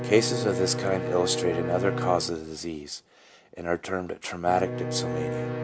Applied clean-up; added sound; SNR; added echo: none; Bowed string instrument; 4 dB; none.